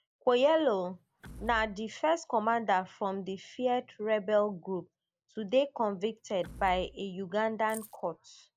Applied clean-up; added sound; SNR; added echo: none; Door / Wood + Keys jangling; 19 dB; none.